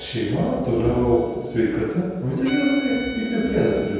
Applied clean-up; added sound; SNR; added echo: none; Bowed string instrument; 16 dB; reverberation time 1.2 s.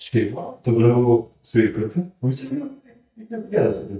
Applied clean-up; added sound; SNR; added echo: neural mask model DeepFilterNet 3.